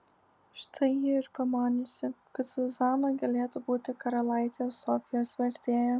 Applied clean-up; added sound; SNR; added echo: none; none; none; none.